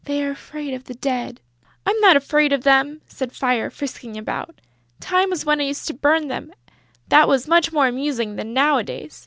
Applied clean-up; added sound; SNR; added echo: none; none; none; none.